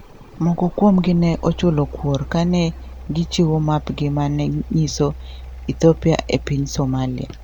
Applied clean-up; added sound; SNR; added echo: none; Mechanical fan; 14 dB; none.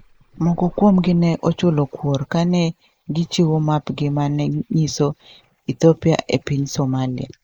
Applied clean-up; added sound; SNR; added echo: neural mask model Resemble Enhance denoiser.